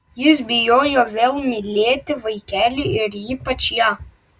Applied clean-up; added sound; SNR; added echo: none; none; none; none.